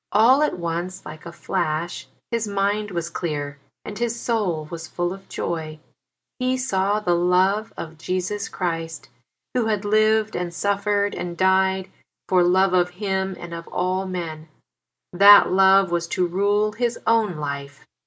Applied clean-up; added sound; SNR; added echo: neural mask model Resemble Enhance denoiser.